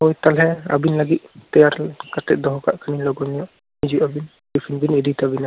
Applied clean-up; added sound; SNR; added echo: none; none; none; none.